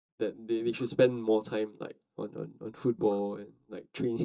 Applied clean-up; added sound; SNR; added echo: neural mask model DeepFilterNet 3.